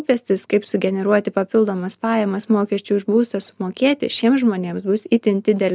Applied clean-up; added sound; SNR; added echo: none; none; none; none.